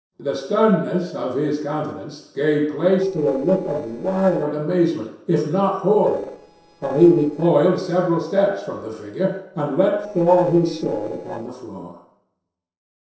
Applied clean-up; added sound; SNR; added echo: neural separator model SepFormer DNS4.